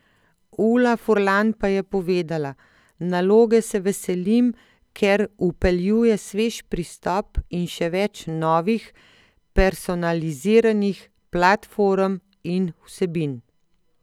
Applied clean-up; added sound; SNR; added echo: none; none; none; none.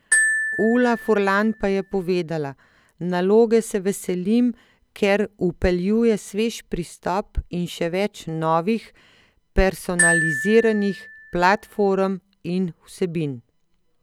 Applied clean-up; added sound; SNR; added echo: none; Glockenspiel; 3 dB; none.